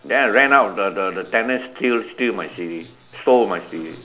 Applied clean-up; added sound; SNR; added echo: none; none; none; none.